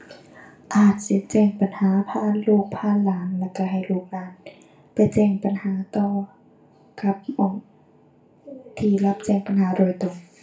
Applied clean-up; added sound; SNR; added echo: none; none; none; reverberation time 0.3 s.